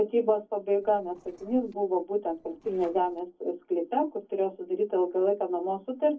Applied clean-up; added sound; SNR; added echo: neural separator model SepFormer DNS4.